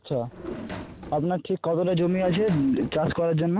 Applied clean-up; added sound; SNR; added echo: none; Drawer open or close; 13 dB; none.